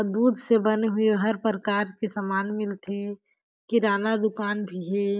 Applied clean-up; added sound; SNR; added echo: none; none; none; none.